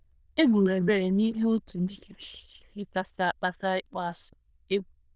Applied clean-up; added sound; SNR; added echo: neural diffusion model UNIVERSE++.